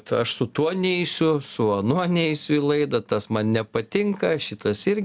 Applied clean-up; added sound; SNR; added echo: none; none; none; none.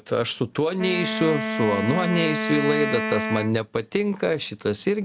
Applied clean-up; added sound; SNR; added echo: none; Wind instrument, woodwind instrument; 4 dB; none.